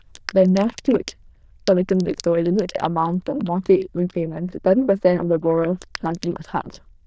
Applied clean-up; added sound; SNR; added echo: neural diffusion model UNIVERSE++.